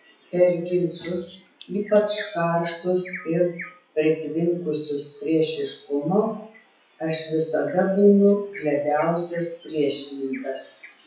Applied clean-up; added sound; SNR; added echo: classical method WPE with log-MMSE.